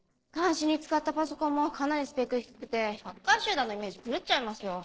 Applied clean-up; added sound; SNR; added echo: neural separator model SepFormer DNS4.